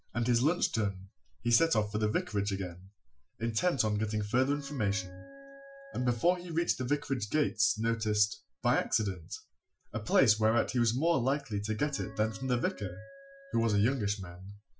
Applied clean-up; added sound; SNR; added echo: classical method Wiener filter.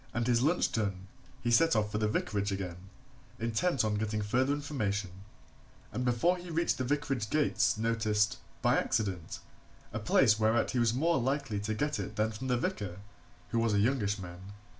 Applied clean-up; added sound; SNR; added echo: none; none; none; none.